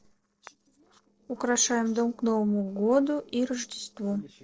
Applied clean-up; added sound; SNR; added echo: neural separator model SepFormer DNS4.